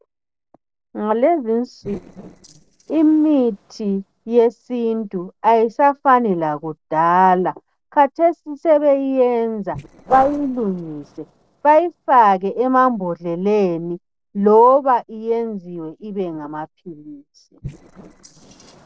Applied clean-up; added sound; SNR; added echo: neural separator model SepFormer DNS4.